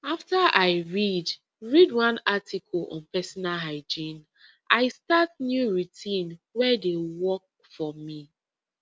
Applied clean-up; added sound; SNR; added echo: none; none; none; none.